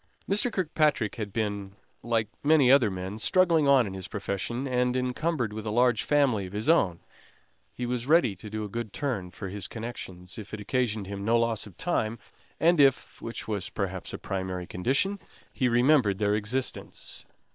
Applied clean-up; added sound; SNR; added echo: neural separator model SepFormer WHAM!.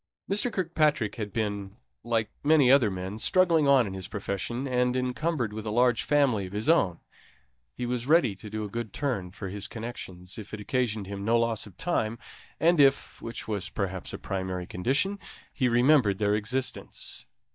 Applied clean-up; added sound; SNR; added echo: neural mask model DeepFilterNet 3.